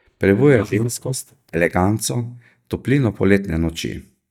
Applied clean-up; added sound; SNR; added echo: neural mask model DeepFilterNet 3.